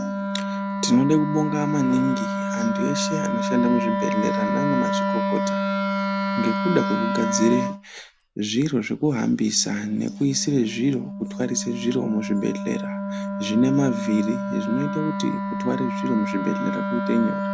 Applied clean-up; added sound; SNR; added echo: none; Wind instrument, woodwind instrument; 2 dB; none.